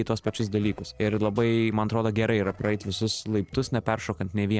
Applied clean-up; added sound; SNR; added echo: neural separator model SepFormer DNS4.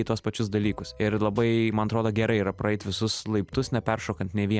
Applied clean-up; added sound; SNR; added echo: none; none; none; none.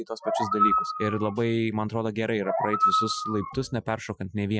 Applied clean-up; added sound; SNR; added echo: classical method Wiener filter.